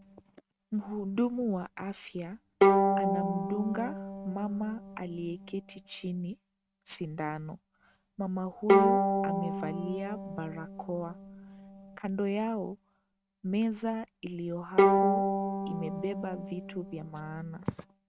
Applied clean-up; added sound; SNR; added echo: neural mask model RNNoise.